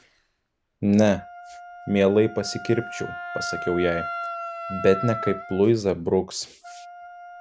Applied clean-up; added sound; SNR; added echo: none; Wind instrument, woodwind instrument; 11 dB; none.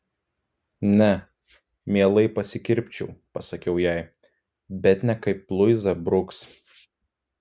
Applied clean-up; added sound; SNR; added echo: none; none; none; none.